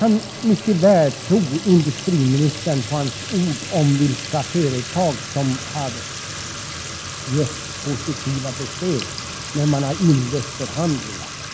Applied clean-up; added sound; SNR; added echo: none; Fill (with liquid) / Trickle, dribble / Sink (filling or washing); 10 dB; none.